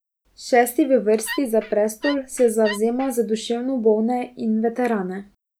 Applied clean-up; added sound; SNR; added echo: none; Wood; 13 dB; none.